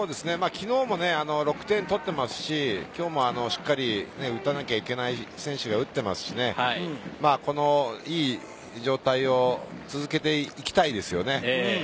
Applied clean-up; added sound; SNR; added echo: none; none; none; none.